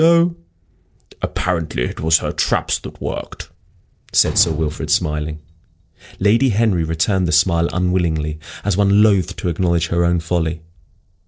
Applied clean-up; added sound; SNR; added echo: neural separator model SepFormer DNS4.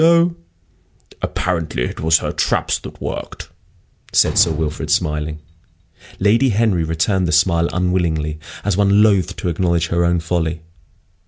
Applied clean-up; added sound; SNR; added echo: none; Slam; 17 dB; none.